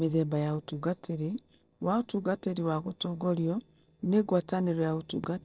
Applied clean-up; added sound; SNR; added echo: neural separator model SepFormer DNS4.